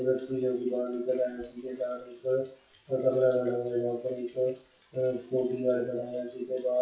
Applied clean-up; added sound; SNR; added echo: classical method WPE with log-MMSE.